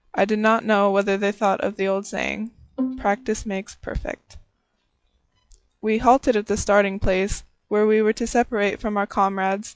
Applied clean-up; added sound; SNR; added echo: classical method log-MMSE.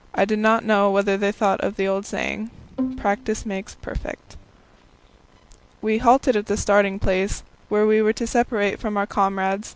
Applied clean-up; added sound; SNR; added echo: none; Bowed string instrument; 10 dB; none.